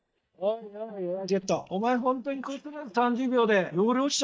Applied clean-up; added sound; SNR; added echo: neural mask model DeepFilterNet 3.